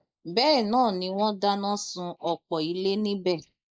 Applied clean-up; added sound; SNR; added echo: neural mask model Resemble Enhance denoiser.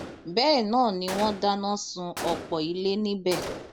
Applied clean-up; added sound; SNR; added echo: none; Gunshot, gunfire; 12 dB; none.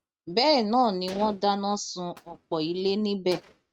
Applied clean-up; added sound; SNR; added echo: neural mask model RNNoise.